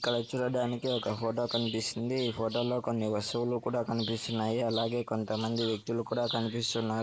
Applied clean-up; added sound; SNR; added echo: neural mask model Resemble Enhance denoiser.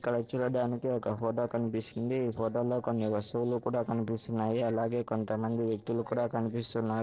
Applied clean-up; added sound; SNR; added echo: neural separator model SepFormer DNS4.